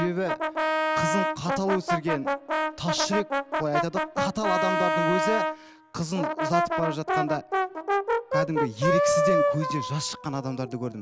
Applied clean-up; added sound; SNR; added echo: none; Brass instrument; -3 dB; none.